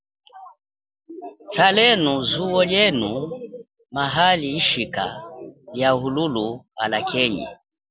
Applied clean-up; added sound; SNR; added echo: none; none; none; none.